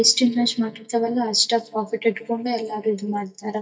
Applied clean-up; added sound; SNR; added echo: neural mask model DeepFilterNet 3.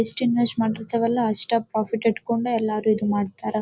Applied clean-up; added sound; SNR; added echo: none; none; none; none.